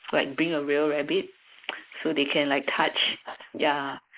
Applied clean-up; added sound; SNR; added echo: neural mask model Resemble Enhance denoiser.